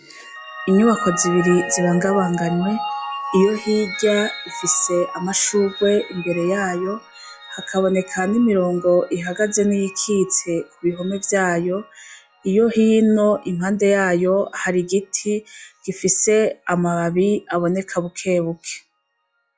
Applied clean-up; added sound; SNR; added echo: classical method log-MMSE.